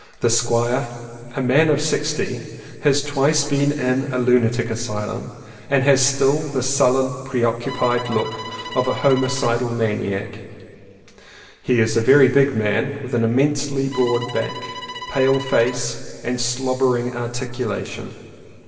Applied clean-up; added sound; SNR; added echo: none; Bowed string instrument; 13 dB; reverberation time 2.3 s.